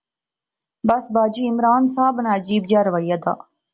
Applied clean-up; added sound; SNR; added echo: none; none; none; none.